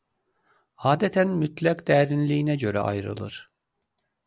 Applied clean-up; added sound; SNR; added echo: none; none; none; none.